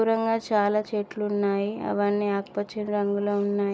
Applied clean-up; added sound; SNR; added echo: none; none; none; none.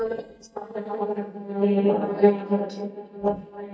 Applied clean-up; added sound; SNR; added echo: neural mask model DeepFilterNet 3.